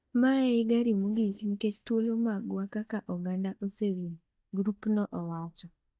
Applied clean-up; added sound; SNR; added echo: neural mask model DeepFilterNet 3.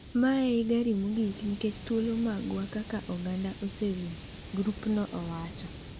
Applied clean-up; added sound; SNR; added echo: none; Hiss; 8 dB; none.